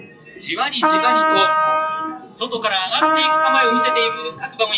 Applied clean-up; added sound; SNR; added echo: classical method WPE with log-MMSE.